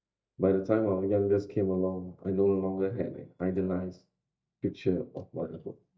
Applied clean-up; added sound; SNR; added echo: neural mask model DeepFilterNet 3.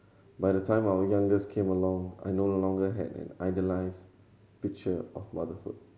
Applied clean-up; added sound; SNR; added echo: none; none; none; none.